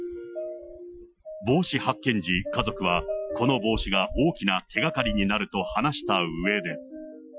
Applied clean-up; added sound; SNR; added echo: classical method Wiener filter.